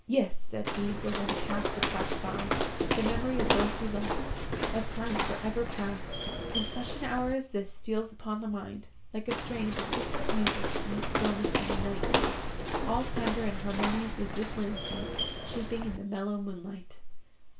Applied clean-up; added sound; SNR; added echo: none; Walk, footsteps; 0 dB; reverberation time 0.3 s.